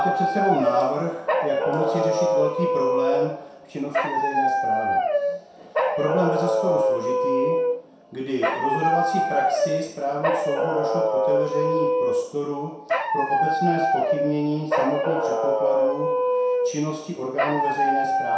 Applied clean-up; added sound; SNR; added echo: none; Dog; -5 dB; reverberation time 0.7 s.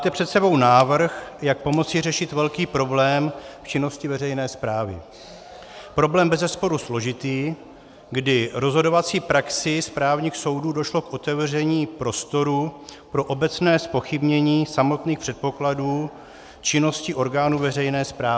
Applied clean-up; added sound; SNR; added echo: none; none; none; none.